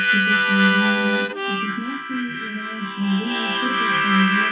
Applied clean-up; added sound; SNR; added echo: none; Harmonica; -3 dB; reverberation time 0.3 s.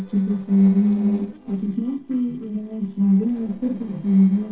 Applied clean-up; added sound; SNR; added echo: neural separator model SepFormer DNS4.